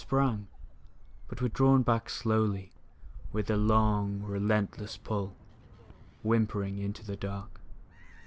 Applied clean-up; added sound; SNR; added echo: none; Gull, seagull; 10 dB; none.